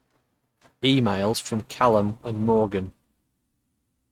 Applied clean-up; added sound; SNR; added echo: neural mask model RNNoise.